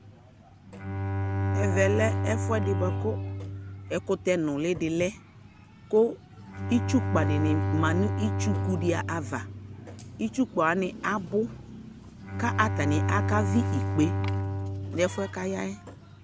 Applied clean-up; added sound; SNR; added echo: none; Bowed string instrument; 1 dB; none.